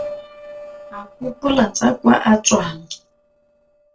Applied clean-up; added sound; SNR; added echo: neural separator model SepFormer DNS4.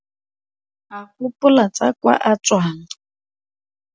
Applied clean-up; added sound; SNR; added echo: none; none; none; none.